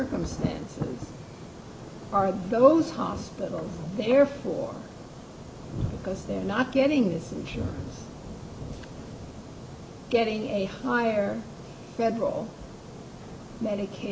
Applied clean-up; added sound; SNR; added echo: none; Thunder; 12 dB; none.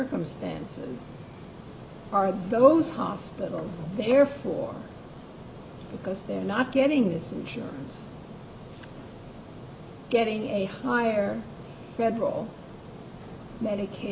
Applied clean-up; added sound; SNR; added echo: none; none; none; none.